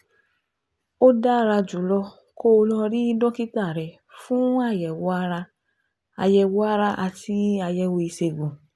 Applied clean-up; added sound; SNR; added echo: none; none; none; none.